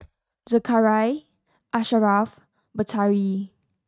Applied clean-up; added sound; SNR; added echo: neural mask model RNNoise.